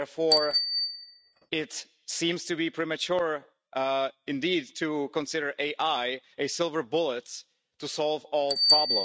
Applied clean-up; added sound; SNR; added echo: neural mask model RNNoise.